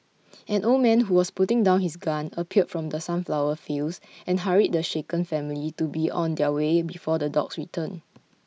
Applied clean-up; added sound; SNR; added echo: none; none; none; none.